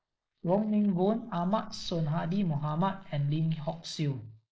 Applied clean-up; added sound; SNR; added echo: neural mask model Resemble Enhance denoiser.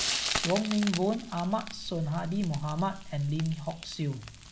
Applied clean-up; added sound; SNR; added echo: none; Frying (food); 6 dB; none.